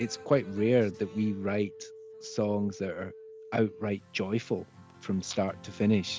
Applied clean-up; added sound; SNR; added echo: none; Telephone; 19 dB; none.